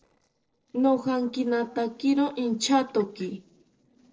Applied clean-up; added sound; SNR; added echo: neural separator model SepFormer DNS4.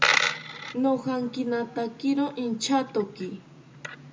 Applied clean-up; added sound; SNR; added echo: none; Coin (dropping); 3 dB; reverberation time 0.2 s.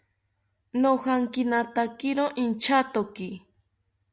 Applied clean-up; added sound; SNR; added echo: none; none; none; none.